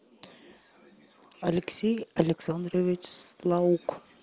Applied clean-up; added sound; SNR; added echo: none; none; none; none.